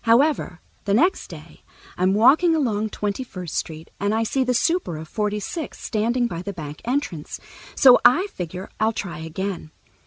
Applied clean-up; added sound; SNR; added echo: none; none; none; none.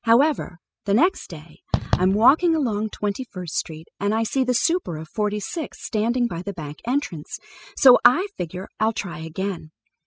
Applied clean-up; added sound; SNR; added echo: classical method spectral subtraction.